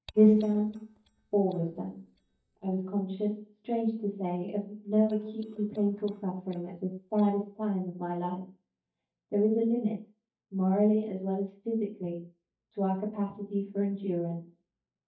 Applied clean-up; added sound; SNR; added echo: neural mask model DeepFilterNet 3.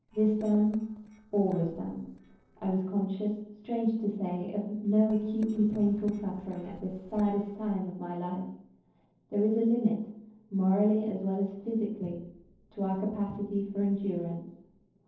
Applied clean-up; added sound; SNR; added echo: neural separator model SepFormer DNS4.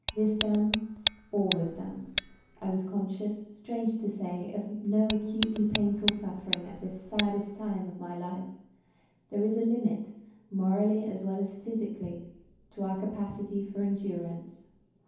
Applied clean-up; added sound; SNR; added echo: none; Tick; 0 dB; reverberation time 0.9 s.